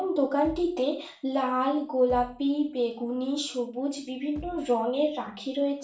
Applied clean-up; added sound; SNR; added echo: none; Bass drum; 19 dB; reverberation time 0.4 s.